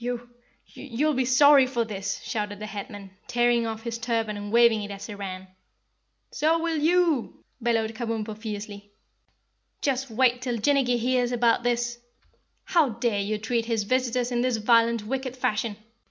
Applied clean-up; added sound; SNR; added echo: none; none; none; none.